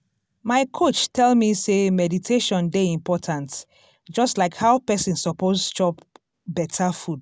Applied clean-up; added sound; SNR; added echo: none; none; none; none.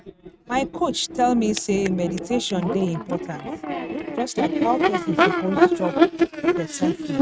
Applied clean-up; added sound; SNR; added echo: neural mask model RNNoise.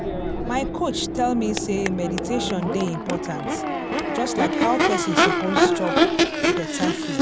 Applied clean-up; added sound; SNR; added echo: none; Crowd / Race car, auto racing / Accelerating, revving, vroom; -4 dB; none.